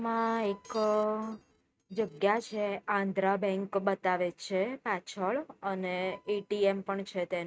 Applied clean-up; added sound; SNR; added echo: neural mask model RNNoise.